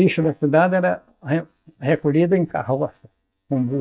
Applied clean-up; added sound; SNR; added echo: neural mask model DeepFilterNet 3.